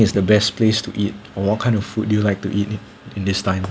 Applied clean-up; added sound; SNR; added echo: none; none; none; none.